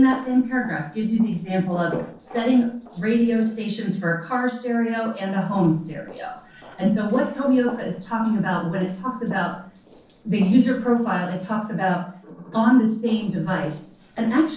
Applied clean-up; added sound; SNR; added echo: neural separator model SepFormer DNS4.